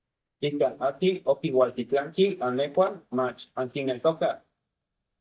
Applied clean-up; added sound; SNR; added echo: neural mask model DeepFilterNet 3.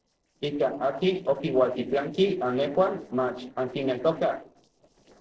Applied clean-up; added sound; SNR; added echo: neural separator model SepFormer DNS4.